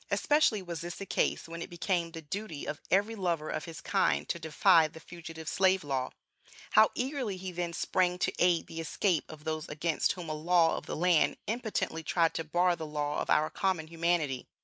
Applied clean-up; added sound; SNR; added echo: none; none; none; none.